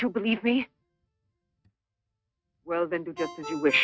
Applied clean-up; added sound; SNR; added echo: neural mask model RNNoise.